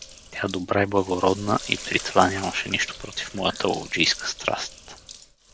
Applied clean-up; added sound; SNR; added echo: none; Sink (filling or washing); 15 dB; none.